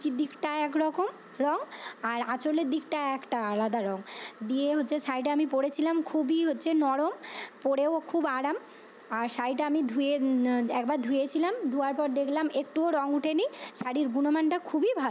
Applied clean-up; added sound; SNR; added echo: none; none; none; none.